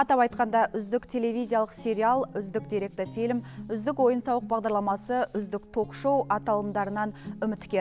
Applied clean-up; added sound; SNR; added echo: none; Guitar; 17 dB; none.